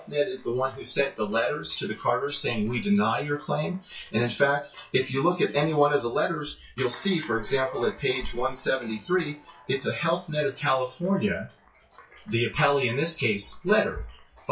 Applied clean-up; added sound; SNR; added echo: classical method WPE with log-MMSE.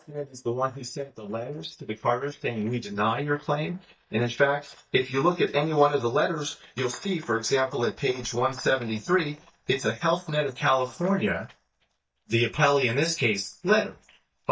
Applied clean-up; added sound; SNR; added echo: neural mask model DeepFilterNet 3.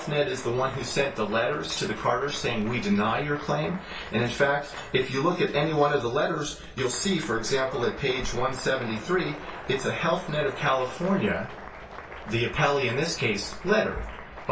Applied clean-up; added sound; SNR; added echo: none; Applause; 15 dB; reverberation time 0.3 s.